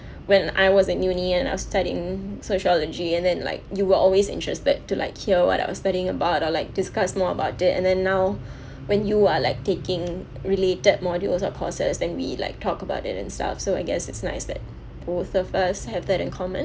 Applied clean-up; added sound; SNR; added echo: none; none; none; none.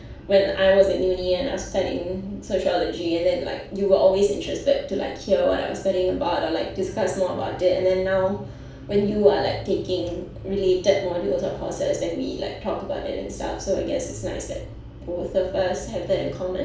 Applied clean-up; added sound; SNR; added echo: none; none; none; reverberation time 0.4 s.